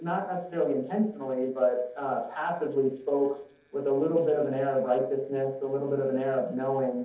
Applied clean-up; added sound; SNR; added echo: neural separator model SepFormer DNS4.